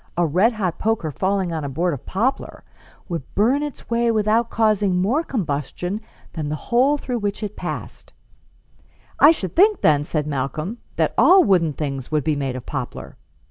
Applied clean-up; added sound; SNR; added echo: none; none; none; none.